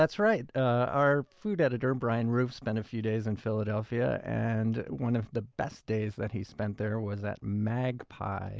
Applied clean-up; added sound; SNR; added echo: none; none; none; none.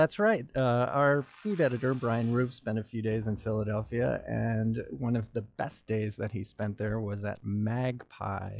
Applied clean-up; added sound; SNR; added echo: classical method log-MMSE.